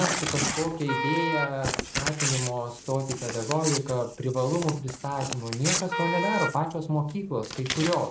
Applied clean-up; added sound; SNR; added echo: none; Wind instrument, woodwind instrument + Crumpling, crinkling / Tearing; 3 dB; none.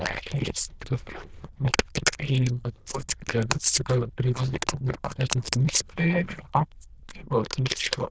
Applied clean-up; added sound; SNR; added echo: neural diffusion model UNIVERSE++.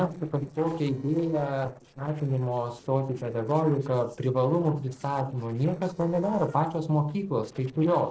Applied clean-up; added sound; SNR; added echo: neural separator model SepFormer DNS4.